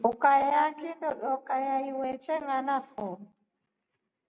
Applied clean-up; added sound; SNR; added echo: none; none; none; none.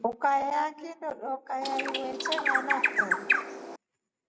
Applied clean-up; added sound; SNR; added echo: none; Bird; -4 dB; none.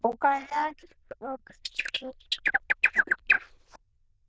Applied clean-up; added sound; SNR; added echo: neural diffusion model UNIVERSE++.